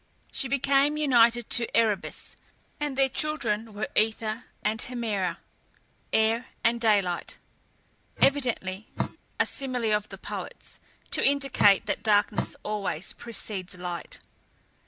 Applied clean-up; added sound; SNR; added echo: none; Drip; 4 dB; none.